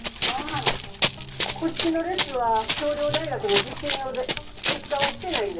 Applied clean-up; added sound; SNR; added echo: none; Run; -4 dB; reverberation time 0.3 s.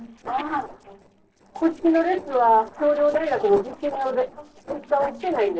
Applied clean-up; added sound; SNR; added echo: neural separator model SepFormer DNS4.